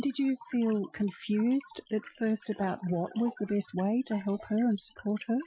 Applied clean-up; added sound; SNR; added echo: classical method Wiener filter.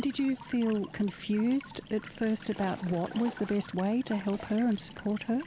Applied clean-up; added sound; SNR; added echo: none; Walk, footsteps / Stream / Trickle, dribble / Chirp, tweet; 16 dB; none.